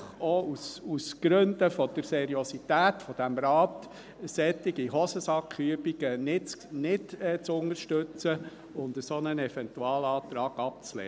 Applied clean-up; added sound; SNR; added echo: none; none; none; none.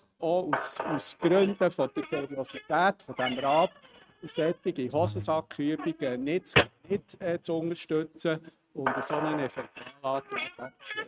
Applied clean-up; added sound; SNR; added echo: neural mask model RNNoise.